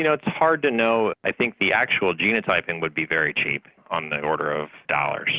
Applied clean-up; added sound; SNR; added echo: none; none; none; none.